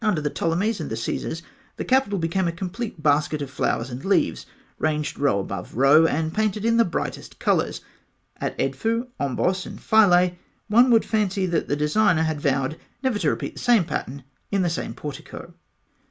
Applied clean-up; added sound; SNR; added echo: none; none; none; none.